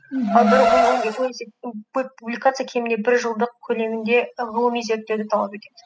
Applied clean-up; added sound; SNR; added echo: classical method spectral subtraction.